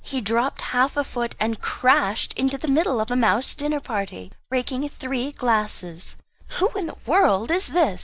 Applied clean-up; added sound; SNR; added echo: none; none; none; none.